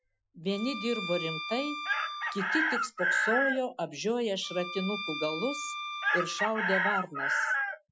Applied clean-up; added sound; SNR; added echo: classical method Wiener filter.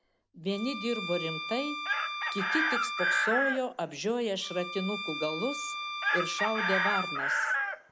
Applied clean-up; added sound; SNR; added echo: none; Chicken, rooster + Bowed string instrument; -1 dB; none.